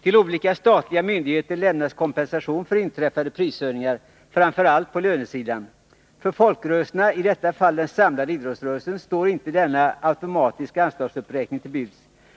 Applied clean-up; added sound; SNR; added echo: none; none; none; none.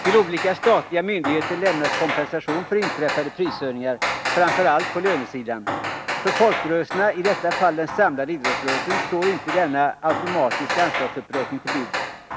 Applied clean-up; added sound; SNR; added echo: none; Hammer; 5 dB; none.